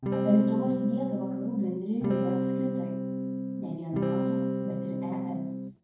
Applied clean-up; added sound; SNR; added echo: none; Electric guitar / Strum; -2 dB; reverberation time 0.9 s.